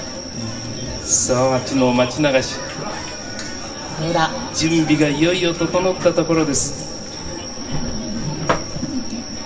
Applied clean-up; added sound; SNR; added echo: none; Zipper (clothing); 10 dB; reverberation time 1.7 s.